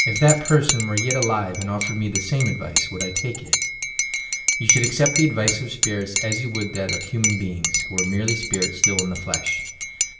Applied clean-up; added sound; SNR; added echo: none; Cutlery, silverware / Dishes, pots, and pans / Chink, clink; 1 dB; reverberation time 0.8 s.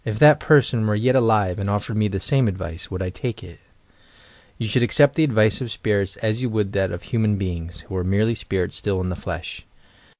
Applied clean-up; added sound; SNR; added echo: none; none; none; none.